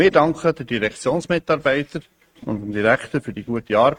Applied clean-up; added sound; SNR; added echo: neural mask model RNNoise.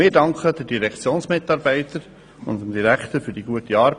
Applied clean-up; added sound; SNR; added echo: none; none; none; none.